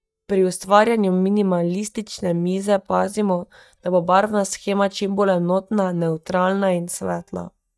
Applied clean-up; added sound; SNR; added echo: neural mask model DeepFilterNet 3.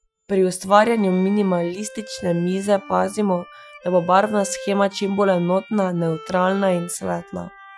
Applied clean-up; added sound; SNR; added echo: classical method Wiener filter.